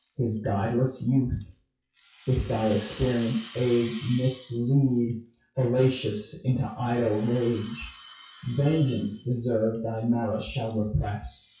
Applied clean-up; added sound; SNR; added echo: classical method WPE with log-MMSE.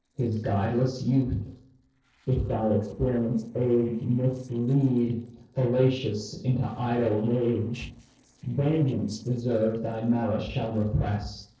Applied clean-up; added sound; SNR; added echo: neural separator model SepFormer DNS4.